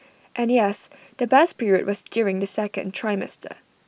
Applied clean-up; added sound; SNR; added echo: none; none; none; none.